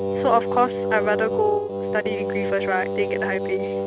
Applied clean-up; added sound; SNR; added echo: neural mask model RNNoise.